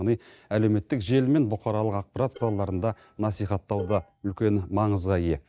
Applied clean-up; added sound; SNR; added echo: neural mask model DeepFilterNet 3.